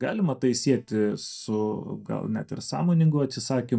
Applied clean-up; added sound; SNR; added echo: neural mask model DeepFilterNet 3.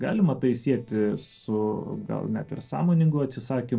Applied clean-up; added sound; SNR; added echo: neural separator model SepFormer DNS4.